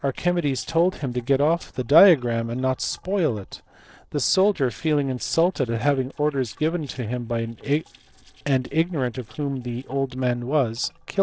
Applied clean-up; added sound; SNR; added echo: neural separator model SepFormer DNS4.